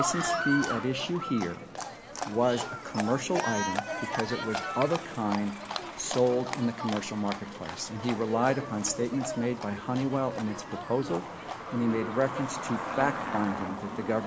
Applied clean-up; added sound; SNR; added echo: none; Livestock, farm animals, working animals; 5 dB; none.